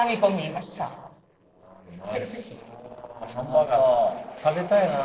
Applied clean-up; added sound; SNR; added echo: neural separator model SepFormer DNS4.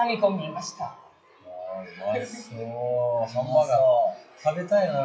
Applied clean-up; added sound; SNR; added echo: classical method WPE with log-MMSE.